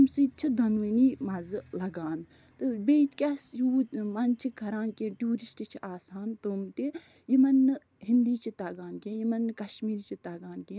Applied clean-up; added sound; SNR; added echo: none; none; none; none.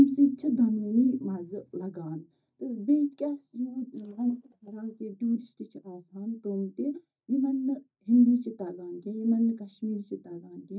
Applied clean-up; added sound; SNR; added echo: neural mask model DeepFilterNet 3.